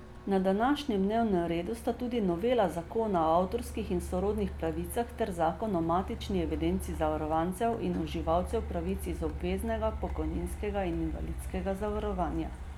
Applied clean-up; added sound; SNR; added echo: none; Truck; 8 dB; none.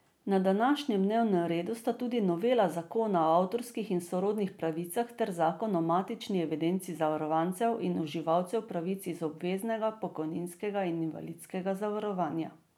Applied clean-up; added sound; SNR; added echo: none; none; none; none.